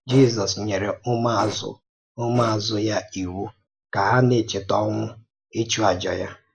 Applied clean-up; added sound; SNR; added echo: neural mask model Resemble Enhance denoiser.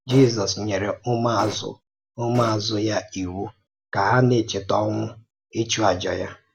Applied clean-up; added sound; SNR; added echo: none; Fart; 11 dB; none.